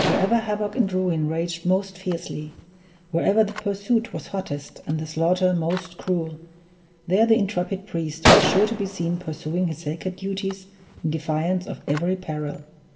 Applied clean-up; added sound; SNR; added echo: none; Gunshot, gunfire; 5 dB; reverberation time 1.2 s.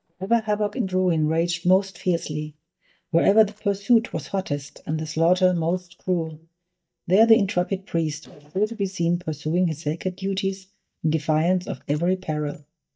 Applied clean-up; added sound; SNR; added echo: neural mask model DeepFilterNet 3.